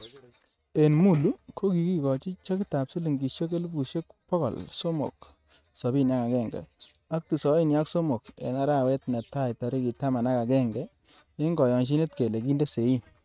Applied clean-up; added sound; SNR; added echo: neural mask model RNNoise.